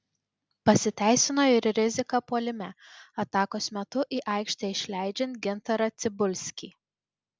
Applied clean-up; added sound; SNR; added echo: none; none; none; none.